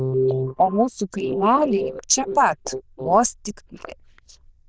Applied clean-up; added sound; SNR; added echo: neural diffusion model UNIVERSE++.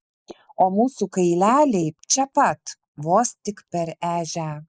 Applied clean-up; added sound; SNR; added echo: neural mask model Resemble Enhance denoiser.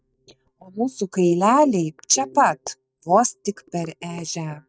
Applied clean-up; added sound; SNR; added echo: neural mask model DeepFilterNet 3.